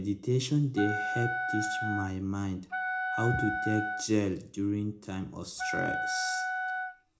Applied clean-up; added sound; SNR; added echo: none; Wind instrument, woodwind instrument; 1 dB; reverberation time 0.3 s.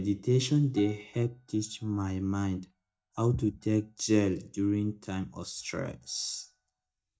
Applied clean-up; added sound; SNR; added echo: neural mask model DeepFilterNet 3.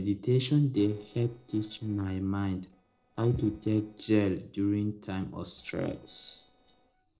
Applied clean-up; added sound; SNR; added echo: neural separator model SepFormer DNS4.